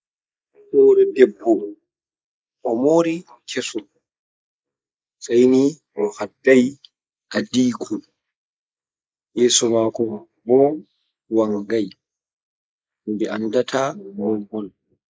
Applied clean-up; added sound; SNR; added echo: neural mask model Resemble Enhance denoiser.